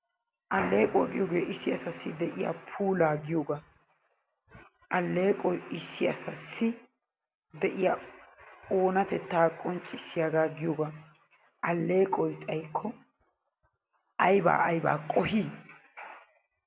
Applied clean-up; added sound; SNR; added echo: none; none; none; none.